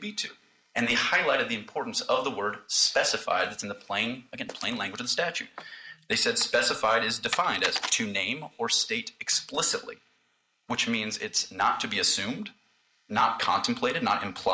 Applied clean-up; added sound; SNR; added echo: neural mask model Resemble Enhance denoiser.